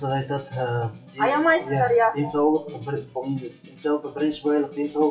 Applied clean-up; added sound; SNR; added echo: classical method WPE with log-MMSE.